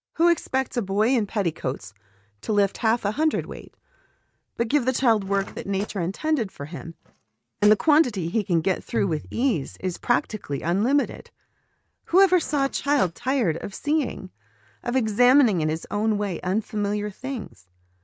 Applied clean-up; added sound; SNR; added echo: neural mask model RNNoise.